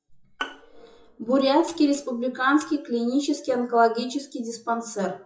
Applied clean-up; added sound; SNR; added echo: classical method WPE with log-MMSE.